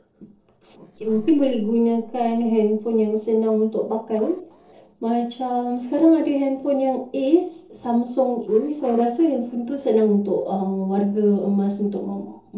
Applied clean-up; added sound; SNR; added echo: neural separator model SepFormer DNS4.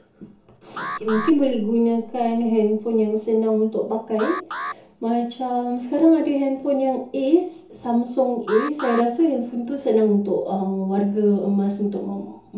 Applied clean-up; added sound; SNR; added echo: none; Alarm; 13 dB; reverberation time 0.6 s.